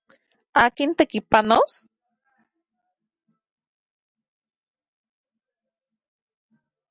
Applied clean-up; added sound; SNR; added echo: none; none; none; none.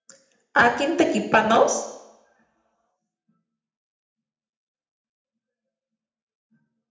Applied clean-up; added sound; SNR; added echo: none; none; none; reverberation time 0.8 s.